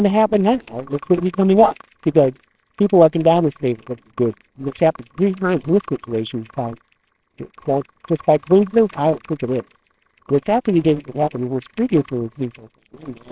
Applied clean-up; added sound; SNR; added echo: neural separator model SepFormer WHAMR!.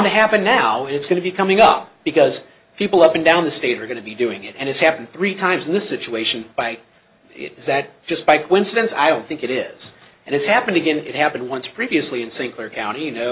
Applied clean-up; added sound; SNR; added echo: none; none; none; none.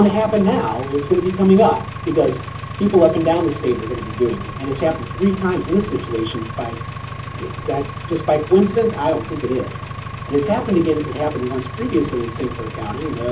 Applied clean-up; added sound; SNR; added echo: none; Engine; 10 dB; reverberation time 0.3 s.